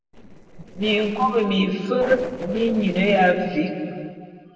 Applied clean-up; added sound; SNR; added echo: neural separator model SepFormer DNS4.